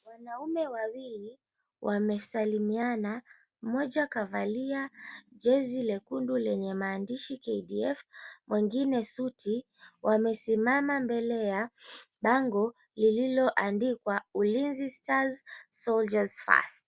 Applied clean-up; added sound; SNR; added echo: none; none; none; none.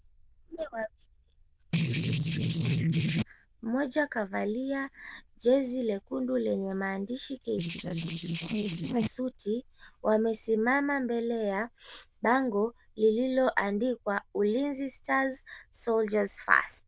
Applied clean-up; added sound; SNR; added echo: neural diffusion model UNIVERSE++.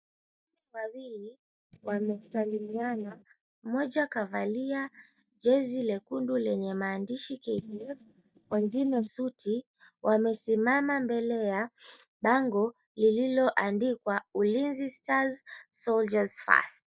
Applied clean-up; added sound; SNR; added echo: neural mask model DeepFilterNet 3.